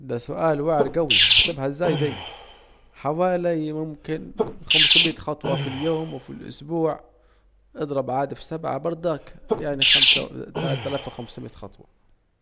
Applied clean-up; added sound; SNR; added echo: none; Sneeze; -3 dB; none.